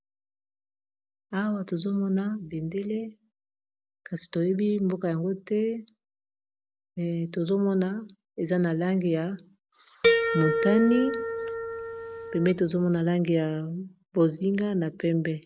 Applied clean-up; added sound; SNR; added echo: none; Harp; 0 dB; none.